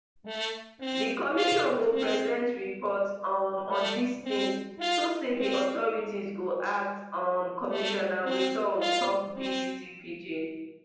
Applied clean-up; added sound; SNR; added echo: none; Brass instrument; 4 dB; reverberation time 0.9 s.